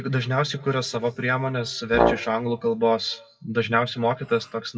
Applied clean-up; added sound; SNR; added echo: classical method WPE with log-MMSE.